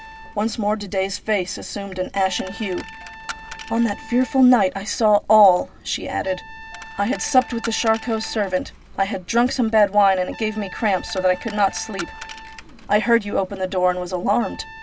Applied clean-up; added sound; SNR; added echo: none; Trumpet + Coin (dropping); 17 dB; none.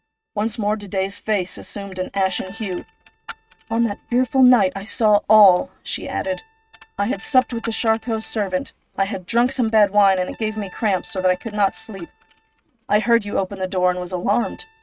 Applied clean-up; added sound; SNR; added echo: neural mask model RNNoise.